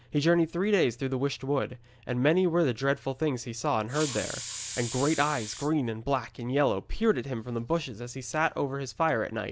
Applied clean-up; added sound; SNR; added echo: none; Hiss; 10 dB; none.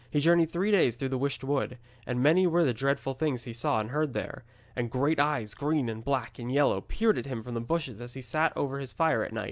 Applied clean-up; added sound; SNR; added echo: none; none; none; none.